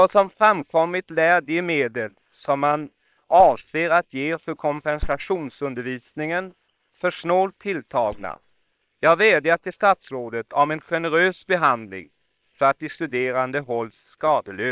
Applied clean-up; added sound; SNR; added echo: neural separator model SepFormer WHAM!.